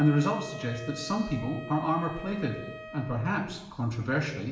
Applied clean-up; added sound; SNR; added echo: none; Wind instrument, woodwind instrument; 14 dB; reverberation time 0.9 s.